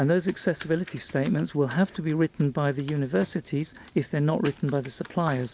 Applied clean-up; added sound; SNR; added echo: neural mask model Resemble Enhance denoiser.